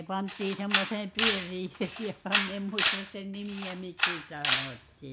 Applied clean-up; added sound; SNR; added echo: none; Camera; -5 dB; none.